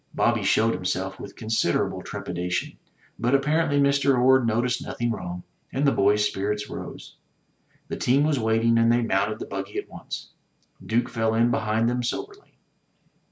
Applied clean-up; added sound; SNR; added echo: none; none; none; none.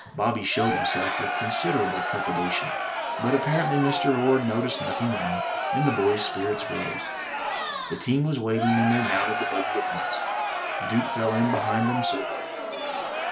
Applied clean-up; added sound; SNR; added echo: none; Crowd; 2 dB; none.